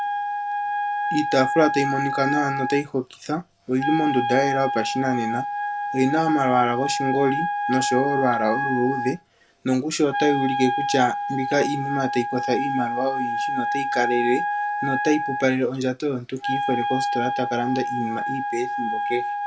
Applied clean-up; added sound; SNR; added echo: none; Wind instrument, woodwind instrument; 2 dB; none.